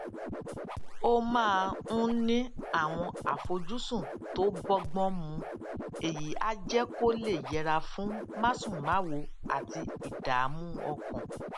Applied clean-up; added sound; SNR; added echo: none; Scratching (performance technique); 5 dB; none.